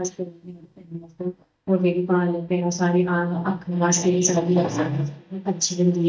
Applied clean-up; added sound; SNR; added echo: neural mask model DeepFilterNet 3.